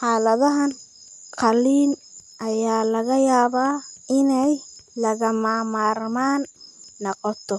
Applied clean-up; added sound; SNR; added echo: none; none; none; none.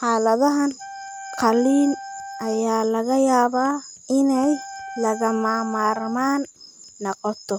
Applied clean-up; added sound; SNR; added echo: none; Wind instrument, woodwind instrument; 16 dB; none.